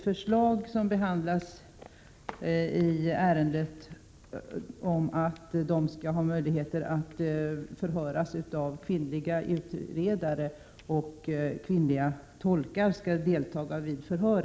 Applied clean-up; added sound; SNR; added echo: none; none; none; none.